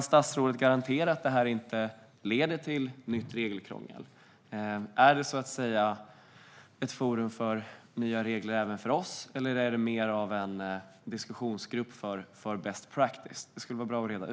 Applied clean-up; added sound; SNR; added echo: none; none; none; none.